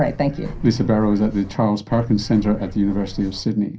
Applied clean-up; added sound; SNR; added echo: none; Bird; 14 dB; reverberation time 0.3 s.